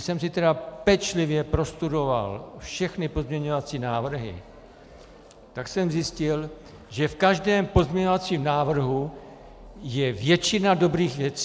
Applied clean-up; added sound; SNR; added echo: none; none; none; none.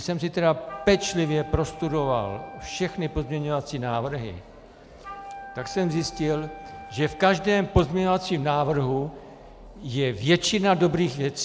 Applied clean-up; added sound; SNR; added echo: none; Wind instrument, woodwind instrument; 17 dB; none.